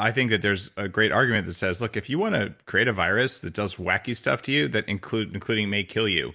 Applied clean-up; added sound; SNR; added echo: none; none; none; none.